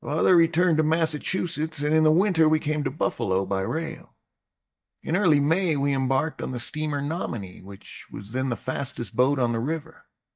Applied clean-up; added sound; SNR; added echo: neural mask model DeepFilterNet 3.